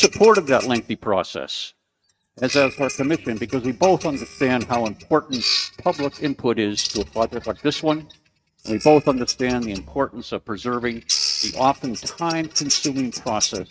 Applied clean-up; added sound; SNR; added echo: neural mask model RNNoise.